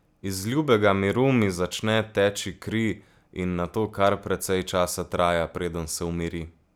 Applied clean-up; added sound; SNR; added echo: none; none; none; none.